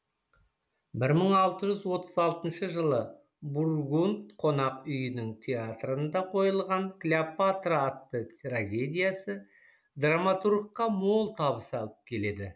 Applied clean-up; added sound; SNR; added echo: none; none; none; none.